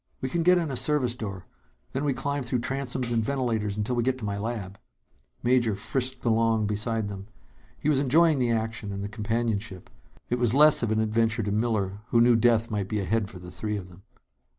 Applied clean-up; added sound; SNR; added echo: none; Tambourine; 14 dB; none.